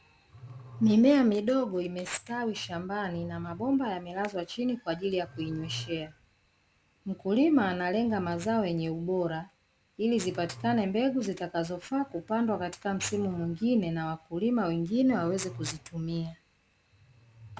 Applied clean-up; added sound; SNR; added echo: none; Growling; 19 dB; none.